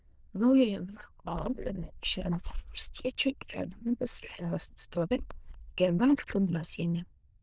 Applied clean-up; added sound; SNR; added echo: neural diffusion model UNIVERSE++.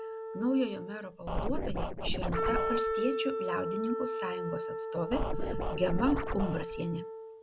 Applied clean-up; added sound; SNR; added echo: none; Scratching (performance technique) + Wind instrument, woodwind instrument; -1 dB; none.